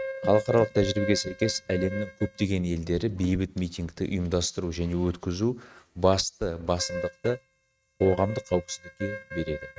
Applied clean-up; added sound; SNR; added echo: neural mask model RNNoise.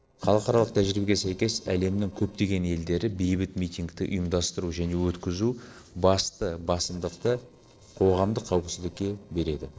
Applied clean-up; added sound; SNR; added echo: neural separator model SepFormer DNS4.